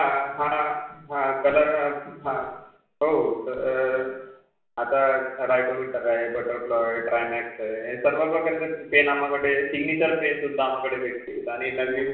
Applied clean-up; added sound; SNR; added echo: none; none; none; reverberation time 0.7 s.